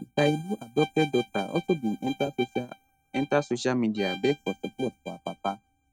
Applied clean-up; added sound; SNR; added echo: neural mask model RNNoise.